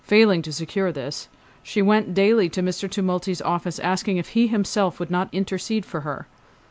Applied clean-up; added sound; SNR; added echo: none; none; none; none.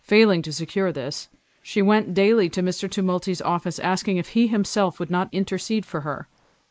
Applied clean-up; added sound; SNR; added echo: neural mask model Resemble Enhance denoiser.